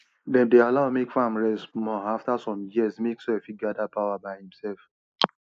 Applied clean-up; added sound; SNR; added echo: neural mask model Resemble Enhance denoiser.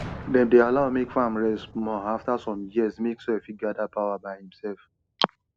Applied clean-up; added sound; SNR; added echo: none; Boom; 19 dB; none.